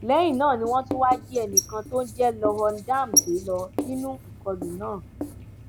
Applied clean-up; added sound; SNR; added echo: none; Writing; 5 dB; none.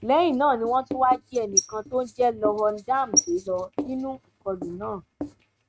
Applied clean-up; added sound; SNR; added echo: neural mask model RNNoise.